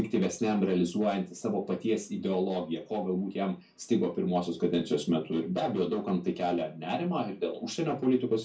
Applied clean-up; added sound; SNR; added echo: none; none; none; reverberation time 0.2 s.